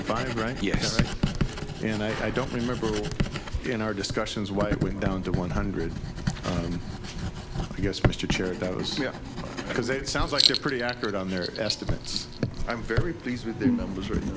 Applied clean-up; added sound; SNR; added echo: none; Writing; 0 dB; none.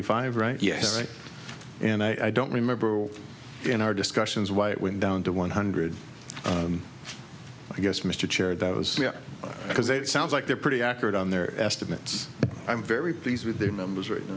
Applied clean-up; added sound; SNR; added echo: none; none; none; none.